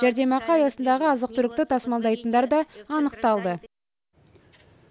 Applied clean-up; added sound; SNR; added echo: none; none; none; none.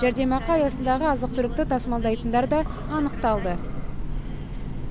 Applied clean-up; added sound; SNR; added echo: none; Train / Breathing; 4 dB; none.